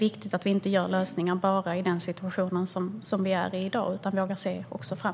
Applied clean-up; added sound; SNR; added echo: none; none; none; none.